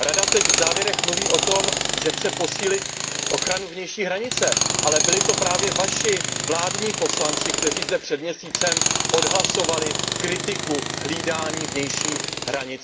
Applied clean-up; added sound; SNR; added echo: none; Tools; -2 dB; reverberation time 0.3 s.